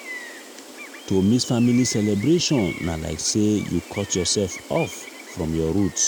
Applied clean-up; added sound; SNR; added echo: none; Gull, seagull; 15 dB; none.